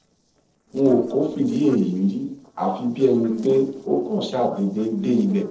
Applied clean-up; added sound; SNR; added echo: neural separator model SepFormer DNS4.